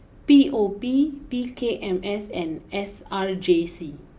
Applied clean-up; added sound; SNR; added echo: none; none; none; none.